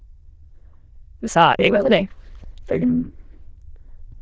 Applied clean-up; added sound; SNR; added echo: neural diffusion model UNIVERSE++.